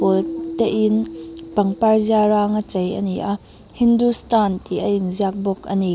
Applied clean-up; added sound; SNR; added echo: none; Keyboard (musical); 15 dB; none.